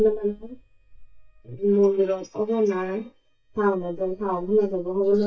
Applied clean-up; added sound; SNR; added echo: neural mask model DeepFilterNet 3.